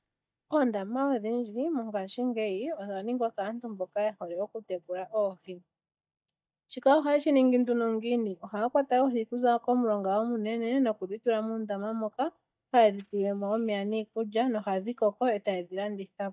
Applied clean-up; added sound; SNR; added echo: neural mask model DeepFilterNet 3.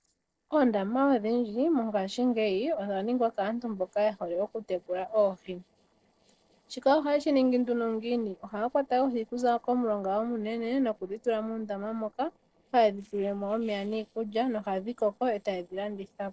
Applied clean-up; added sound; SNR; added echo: neural separator model SepFormer DNS4.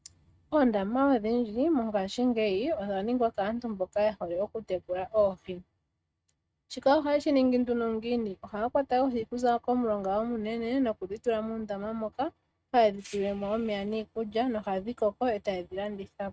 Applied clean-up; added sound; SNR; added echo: neural mask model RNNoise.